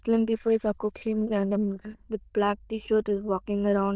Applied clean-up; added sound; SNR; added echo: neural diffusion model UNIVERSE++.